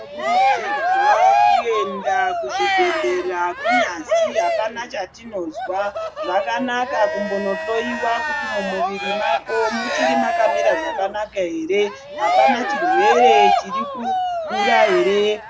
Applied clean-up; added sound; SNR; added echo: none; Cheering; -2 dB; none.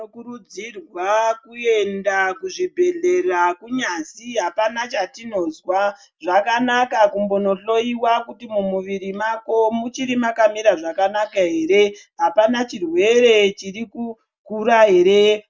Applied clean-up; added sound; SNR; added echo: none; none; none; none.